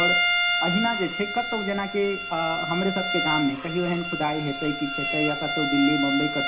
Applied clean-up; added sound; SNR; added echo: none; Bowed string instrument; 1 dB; reverberation time 0.4 s.